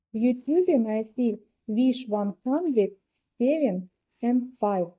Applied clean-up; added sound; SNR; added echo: neural mask model DeepFilterNet 3.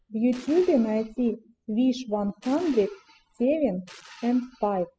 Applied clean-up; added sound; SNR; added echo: classical method spectral subtraction.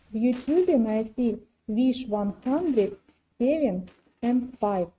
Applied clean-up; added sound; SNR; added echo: neural mask model RNNoise.